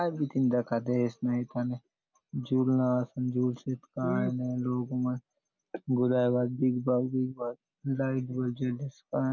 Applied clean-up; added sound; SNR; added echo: none; none; none; none.